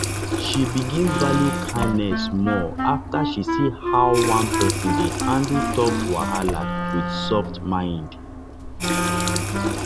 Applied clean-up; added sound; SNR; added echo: none; Water tap, faucet + Wind instrument, woodwind instrument; 0 dB; none.